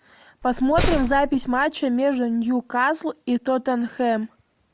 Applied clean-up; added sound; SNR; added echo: none; Slam; 3 dB; none.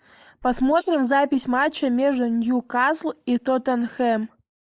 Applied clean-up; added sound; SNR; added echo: neural mask model Resemble Enhance denoiser.